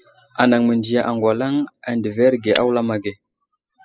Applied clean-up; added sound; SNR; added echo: classical method spectral subtraction.